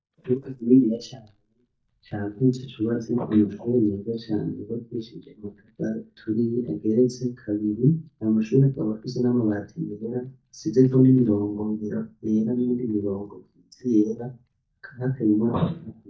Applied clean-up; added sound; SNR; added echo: neural mask model DeepFilterNet 3.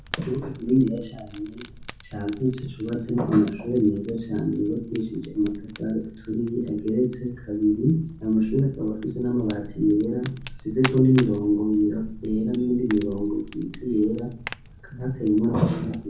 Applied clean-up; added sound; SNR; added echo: none; Fire; 16 dB; reverberation time 0.6 s.